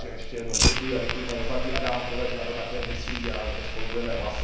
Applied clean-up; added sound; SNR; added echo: none; Fire; -4 dB; reverberation time 1.0 s.